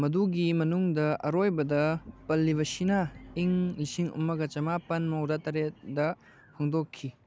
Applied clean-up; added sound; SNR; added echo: none; none; none; none.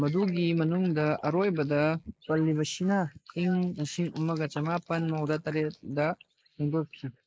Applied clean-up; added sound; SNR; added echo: neural mask model Resemble Enhance denoiser.